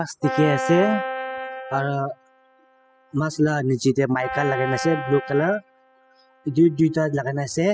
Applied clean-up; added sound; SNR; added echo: classical method spectral subtraction.